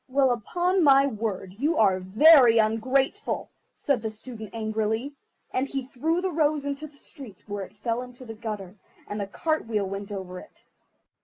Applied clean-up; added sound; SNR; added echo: neural mask model Resemble Enhance denoiser.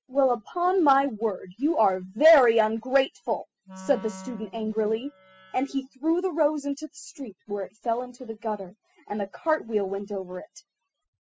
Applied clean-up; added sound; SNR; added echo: classical method spectral subtraction.